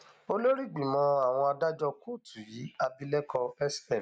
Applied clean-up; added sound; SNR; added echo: none; none; none; none.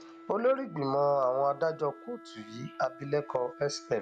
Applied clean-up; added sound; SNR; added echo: none; Wind instrument, woodwind instrument; 19 dB; none.